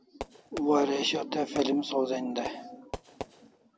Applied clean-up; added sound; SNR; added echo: none; Fireworks; 14 dB; none.